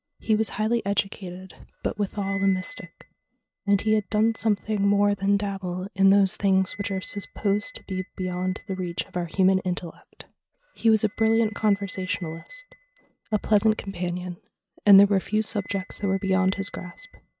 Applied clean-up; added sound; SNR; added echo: neural mask model RNNoise.